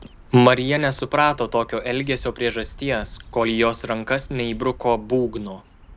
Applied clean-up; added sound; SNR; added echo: none; Bird vocalization, bird call, bird song; 19 dB; none.